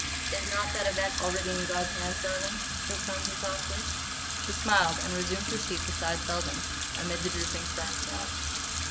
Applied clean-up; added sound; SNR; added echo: none; Sink (filling or washing) / Water tap, faucet; -2 dB; none.